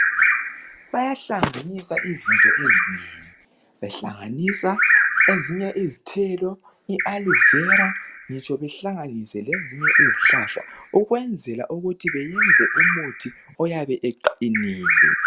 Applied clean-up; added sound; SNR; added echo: none; Bird vocalization, bird call, bird song; -5 dB; none.